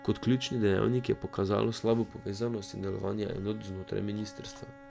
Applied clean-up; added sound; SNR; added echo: none; Bowed string instrument; 20 dB; none.